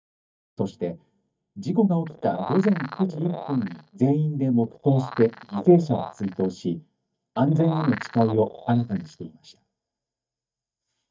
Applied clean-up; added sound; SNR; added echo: neural mask model DeepFilterNet 3.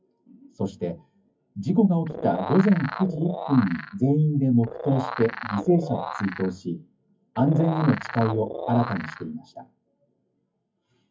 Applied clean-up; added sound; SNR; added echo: classical method WPE with log-MMSE.